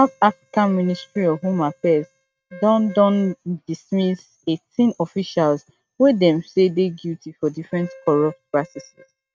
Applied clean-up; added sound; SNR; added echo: neural mask model RNNoise.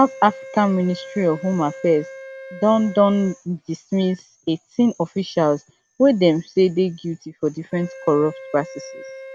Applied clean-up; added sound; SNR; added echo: none; Wind instrument, woodwind instrument; 19 dB; none.